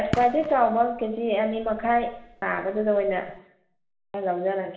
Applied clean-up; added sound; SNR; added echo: none; Fireworks; 14 dB; reverberation time 0.7 s.